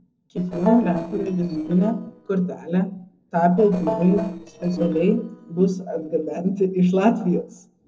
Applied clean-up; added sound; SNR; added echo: neural separator model SepFormer DNS4.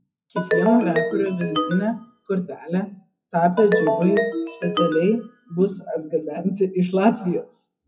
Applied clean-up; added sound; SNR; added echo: classical method WPE with log-MMSE.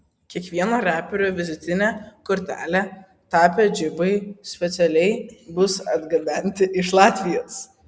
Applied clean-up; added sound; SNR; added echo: none; none; none; none.